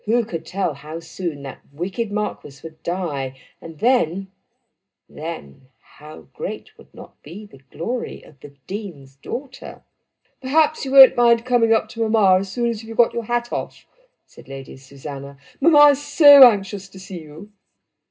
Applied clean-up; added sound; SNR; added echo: none; none; none; reverberation time 0.2 s.